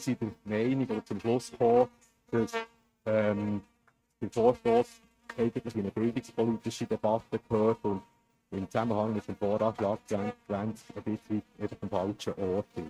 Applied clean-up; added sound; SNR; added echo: neural mask model RNNoise.